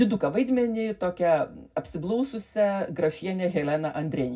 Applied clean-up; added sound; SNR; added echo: none; none; none; reverberation time 0.4 s.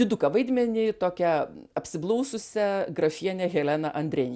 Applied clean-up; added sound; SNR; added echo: none; none; none; none.